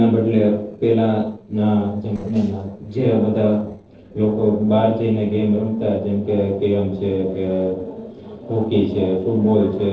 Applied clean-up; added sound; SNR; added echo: neural separator model SepFormer DNS4.